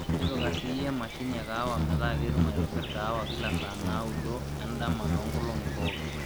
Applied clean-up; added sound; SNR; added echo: none; Insect; -4 dB; none.